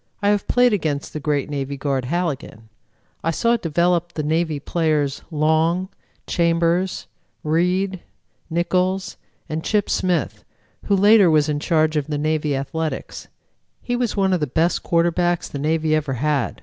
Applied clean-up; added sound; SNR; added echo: none; none; none; none.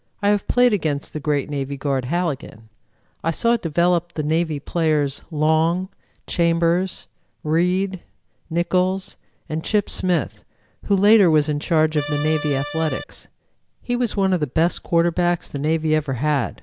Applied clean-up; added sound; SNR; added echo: none; Accordion; 8 dB; none.